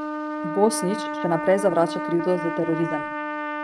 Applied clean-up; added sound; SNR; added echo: neural mask model RNNoise.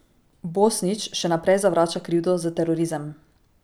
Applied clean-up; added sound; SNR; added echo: none; none; none; none.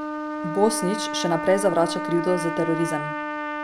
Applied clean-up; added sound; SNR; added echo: none; Trumpet; 4 dB; none.